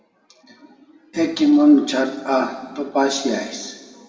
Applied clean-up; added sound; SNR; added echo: none; none; none; reverberation time 1.6 s.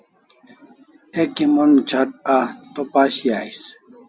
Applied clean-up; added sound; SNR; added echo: none; none; none; none.